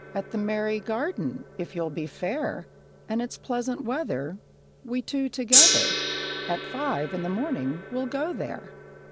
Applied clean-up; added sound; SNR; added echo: none; Gong; 0 dB; none.